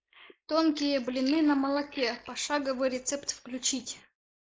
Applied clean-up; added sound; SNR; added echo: neural mask model Resemble Enhance denoiser.